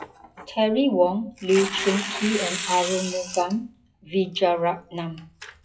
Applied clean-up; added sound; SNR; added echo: classical method WPE with log-MMSE.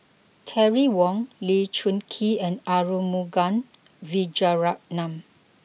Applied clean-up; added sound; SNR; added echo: none; none; none; none.